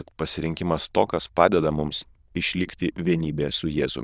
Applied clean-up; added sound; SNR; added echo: neural diffusion model UNIVERSE++.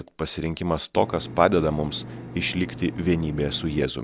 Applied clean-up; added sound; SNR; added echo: none; Engine; 12 dB; none.